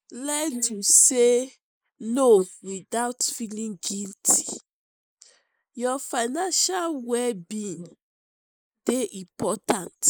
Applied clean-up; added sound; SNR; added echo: neural mask model Resemble Enhance denoiser.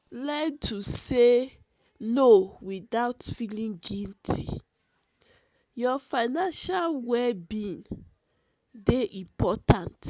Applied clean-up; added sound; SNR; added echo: none; none; none; none.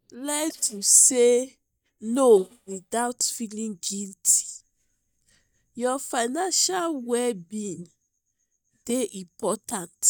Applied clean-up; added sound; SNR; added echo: neural mask model DeepFilterNet 3.